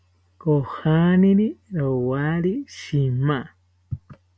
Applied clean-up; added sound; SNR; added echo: none; none; none; none.